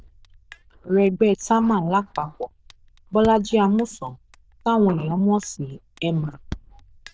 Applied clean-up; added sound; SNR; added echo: neural diffusion model UNIVERSE++.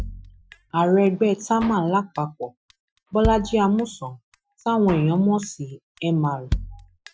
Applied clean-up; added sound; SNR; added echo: classical method Wiener filter.